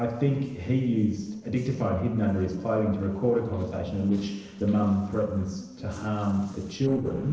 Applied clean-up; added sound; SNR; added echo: neural separator model SepFormer DNS4.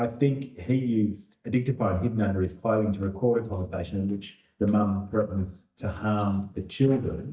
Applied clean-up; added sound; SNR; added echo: neural mask model DeepFilterNet 3.